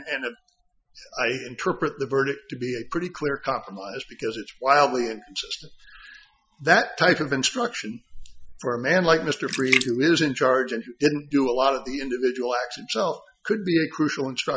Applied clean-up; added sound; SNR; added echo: classical method Wiener filter.